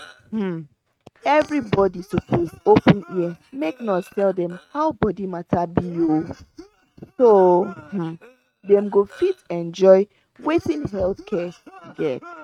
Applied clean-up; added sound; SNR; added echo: neural mask model RNNoise.